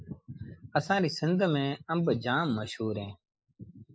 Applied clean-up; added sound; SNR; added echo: neural mask model Resemble Enhance denoiser.